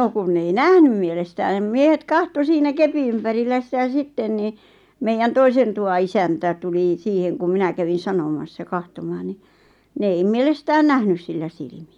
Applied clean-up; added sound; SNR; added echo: none; none; none; none.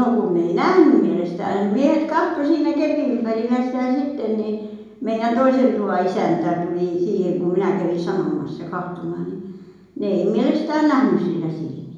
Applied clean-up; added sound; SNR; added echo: none; none; none; reverberation time 0.9 s.